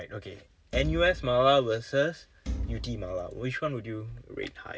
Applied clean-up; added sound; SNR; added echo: none; Thump, thud; 6 dB; none.